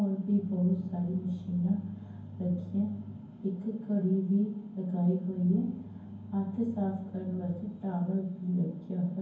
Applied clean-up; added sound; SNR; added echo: none; none; none; reverberation time 0.9 s.